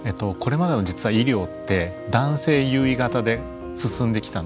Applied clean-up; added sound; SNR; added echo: none; Wind instrument, woodwind instrument; 17 dB; none.